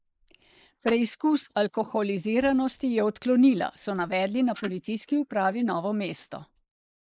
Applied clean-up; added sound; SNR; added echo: neural mask model Resemble Enhance denoiser.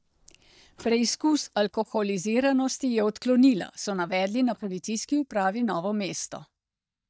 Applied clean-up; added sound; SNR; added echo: neural mask model DeepFilterNet 3.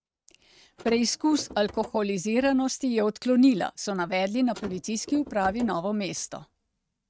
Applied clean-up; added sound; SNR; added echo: neural mask model RNNoise.